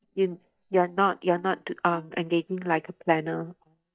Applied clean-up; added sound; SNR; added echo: neural mask model DeepFilterNet 3.